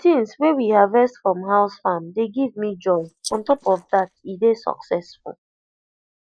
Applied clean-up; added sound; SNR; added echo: neural mask model Resemble Enhance denoiser.